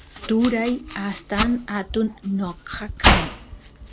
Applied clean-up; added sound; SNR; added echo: none; Domestic sounds, home sounds; 1 dB; none.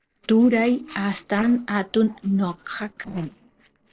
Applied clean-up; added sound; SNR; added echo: neural separator model SepFormer DNS4.